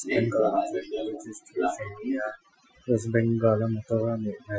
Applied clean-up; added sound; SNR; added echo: classical method Wiener filter.